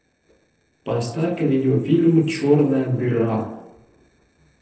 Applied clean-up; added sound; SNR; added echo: neural separator model SepFormer DNS4.